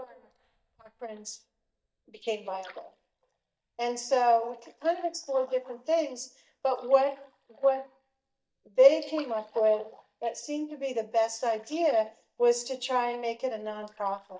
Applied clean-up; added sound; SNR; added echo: neural mask model DeepFilterNet 3.